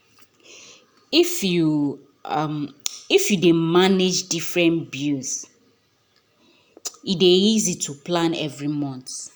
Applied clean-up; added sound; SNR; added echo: none; none; none; none.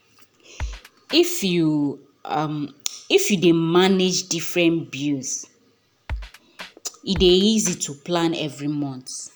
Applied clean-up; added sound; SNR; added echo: none; Drum kit; 13 dB; none.